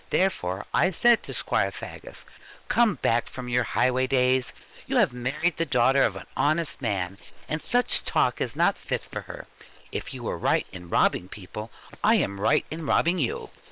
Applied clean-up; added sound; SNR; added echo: neural separator model SepFormer WHAM!.